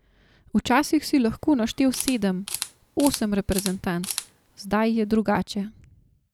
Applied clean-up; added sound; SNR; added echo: none; Camera; 12 dB; none.